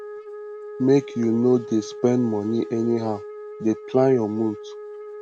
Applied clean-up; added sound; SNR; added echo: none; Wind instrument, woodwind instrument; 13 dB; none.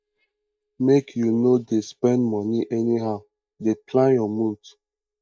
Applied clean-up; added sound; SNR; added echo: neural mask model DeepFilterNet 3.